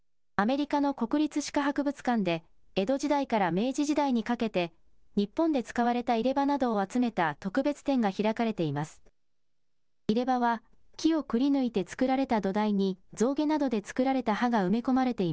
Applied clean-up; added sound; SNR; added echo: none; none; none; none.